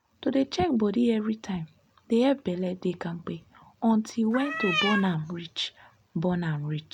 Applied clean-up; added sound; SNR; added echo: none; Cat; 2 dB; none.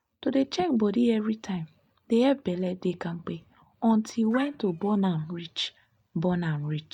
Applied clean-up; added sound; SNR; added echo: neural mask model DeepFilterNet 3.